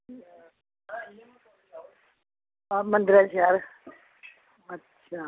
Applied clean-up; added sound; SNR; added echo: none; none; none; none.